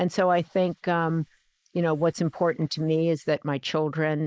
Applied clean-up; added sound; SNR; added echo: neural mask model Resemble Enhance denoiser.